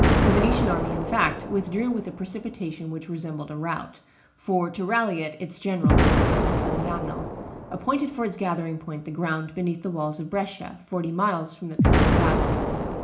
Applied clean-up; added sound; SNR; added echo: none; Explosion; -2 dB; reverberation time 0.4 s.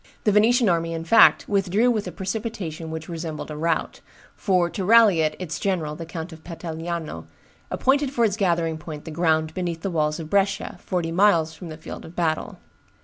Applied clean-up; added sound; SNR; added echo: none; none; none; none.